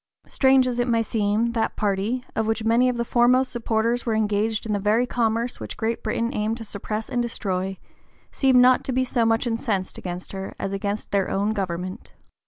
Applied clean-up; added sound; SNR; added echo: none; none; none; none.